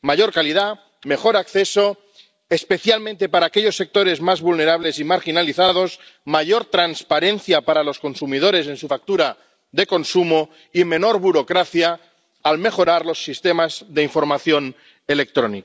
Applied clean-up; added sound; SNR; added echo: none; none; none; none.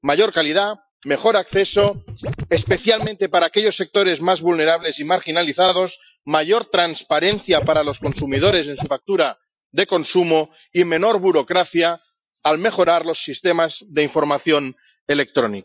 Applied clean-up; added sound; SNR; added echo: classical method Wiener filter.